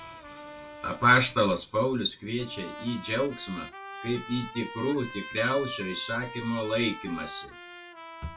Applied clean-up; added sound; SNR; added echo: none; Trumpet; 13 dB; reverberation time 0.2 s.